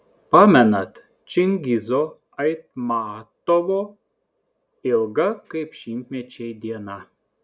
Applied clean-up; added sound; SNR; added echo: none; none; none; none.